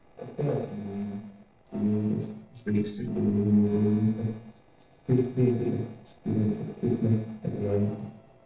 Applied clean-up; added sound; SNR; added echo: neural separator model SepFormer DNS4.